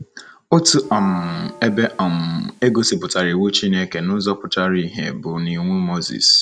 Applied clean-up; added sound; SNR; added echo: none; Bell; 18 dB; none.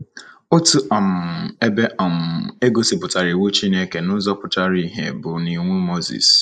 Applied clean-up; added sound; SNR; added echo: neural mask model Resemble Enhance denoiser.